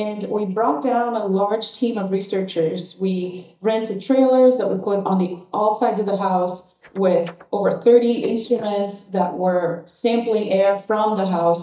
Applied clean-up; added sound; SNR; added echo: neural mask model DeepFilterNet 3.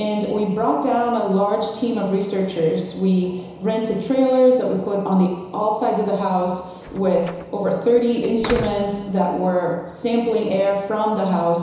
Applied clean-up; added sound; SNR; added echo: none; Slam; 15 dB; reverberation time 1.0 s.